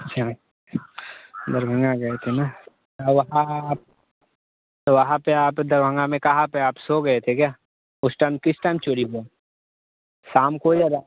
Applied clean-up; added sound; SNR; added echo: none; none; none; none.